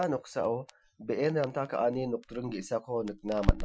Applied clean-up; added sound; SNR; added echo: classical method Wiener filter.